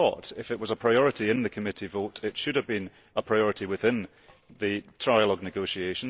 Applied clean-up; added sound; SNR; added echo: neural separator model SepFormer DNS4.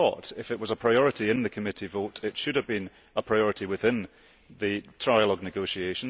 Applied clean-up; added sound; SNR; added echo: none; none; none; none.